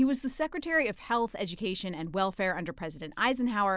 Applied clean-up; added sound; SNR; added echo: none; none; none; none.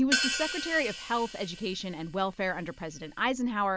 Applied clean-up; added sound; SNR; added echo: none; Hi-hat; 5 dB; none.